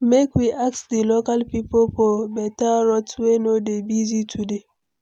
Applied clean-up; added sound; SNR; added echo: none; none; none; none.